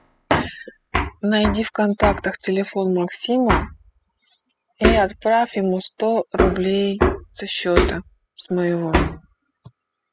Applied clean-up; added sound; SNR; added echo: classical method spectral subtraction.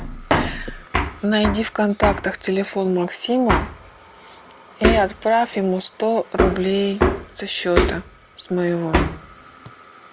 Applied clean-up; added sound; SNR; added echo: none; Hammer; 2 dB; none.